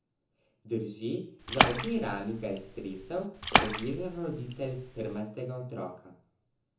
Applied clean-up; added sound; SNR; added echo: none; Splash, splatter; -4 dB; reverberation time 0.6 s.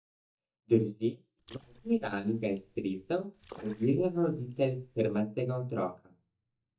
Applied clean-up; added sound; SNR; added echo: neural mask model DeepFilterNet 3.